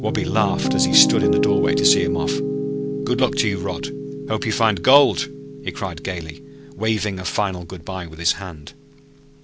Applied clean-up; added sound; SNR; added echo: none; Piano; 2 dB; none.